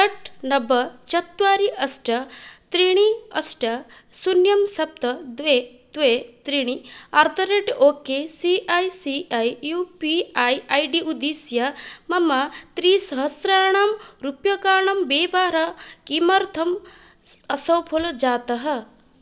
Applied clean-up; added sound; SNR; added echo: none; none; none; none.